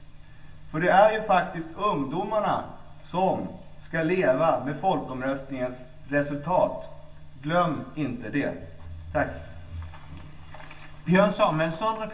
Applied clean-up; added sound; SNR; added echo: none; none; none; reverberation time 0.3 s.